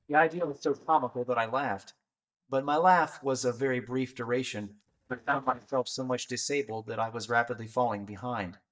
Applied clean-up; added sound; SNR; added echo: neural mask model DeepFilterNet 3.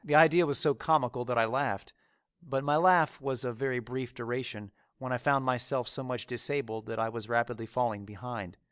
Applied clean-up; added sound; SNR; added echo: none; none; none; none.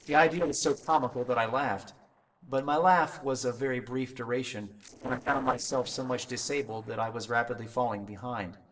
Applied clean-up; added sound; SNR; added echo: neural separator model SepFormer DNS4.